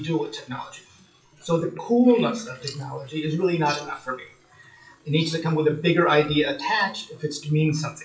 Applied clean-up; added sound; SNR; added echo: classical method WPE with log-MMSE.